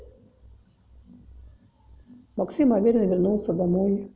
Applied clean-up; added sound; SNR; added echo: none; none; none; none.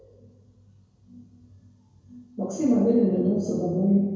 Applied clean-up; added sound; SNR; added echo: none; none; none; reverberation time 1.0 s.